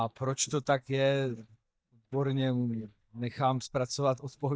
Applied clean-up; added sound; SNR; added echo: neural mask model DeepFilterNet 3.